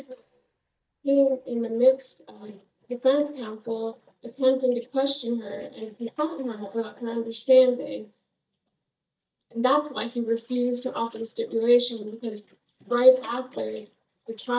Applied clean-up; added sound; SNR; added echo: neural mask model DeepFilterNet 3.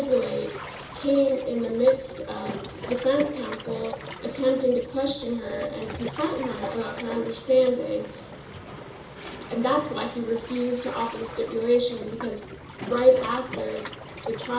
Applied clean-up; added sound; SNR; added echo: none; Waves, surf; 13 dB; reverberation time 0.7 s.